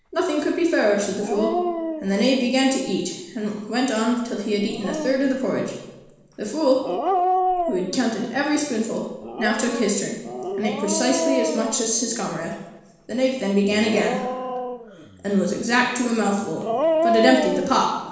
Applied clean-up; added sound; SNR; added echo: none; Dog; 5 dB; reverberation time 1.1 s.